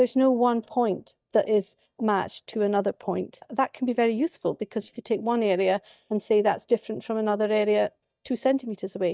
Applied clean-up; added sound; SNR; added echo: neural mask model DeepFilterNet 3.